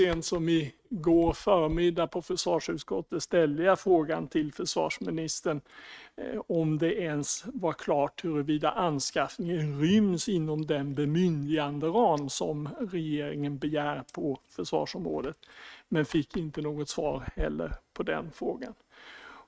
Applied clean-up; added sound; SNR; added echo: neural mask model RNNoise.